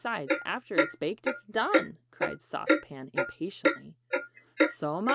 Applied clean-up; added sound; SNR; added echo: none; Clock; -4 dB; none.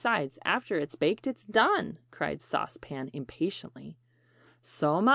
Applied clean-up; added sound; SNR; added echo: none; none; none; none.